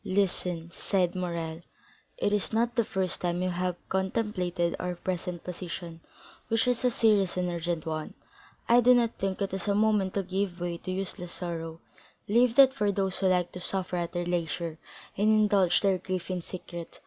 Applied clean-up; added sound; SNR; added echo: none; none; none; none.